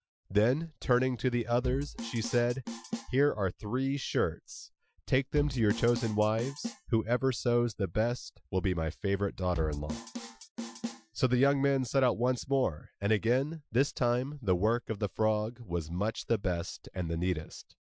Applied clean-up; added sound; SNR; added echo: classical method Wiener filter.